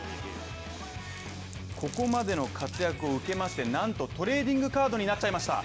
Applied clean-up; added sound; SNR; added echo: none; Glass; 20 dB; none.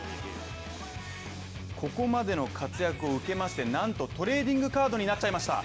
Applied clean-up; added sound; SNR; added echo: none; none; none; none.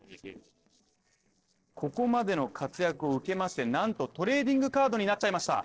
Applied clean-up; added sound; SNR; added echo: neural separator model SepFormer DNS4.